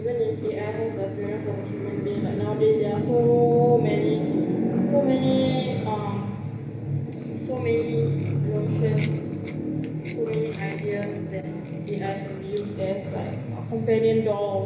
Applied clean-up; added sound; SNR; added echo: none; Growling; 17 dB; reverberation time 0.3 s.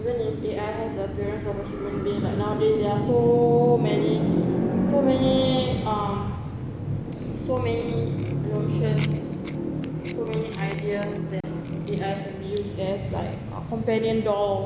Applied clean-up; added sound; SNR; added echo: none; none; none; none.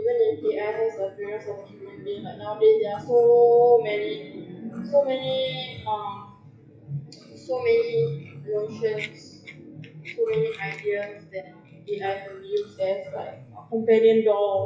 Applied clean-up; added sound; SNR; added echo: classical method WPE with log-MMSE.